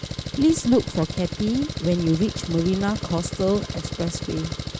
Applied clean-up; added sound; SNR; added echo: none; Engine; 7 dB; none.